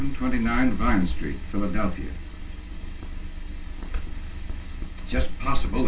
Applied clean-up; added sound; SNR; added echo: none; none; none; reverberation time 0.2 s.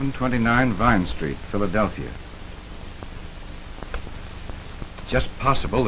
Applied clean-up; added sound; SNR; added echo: none; none; none; none.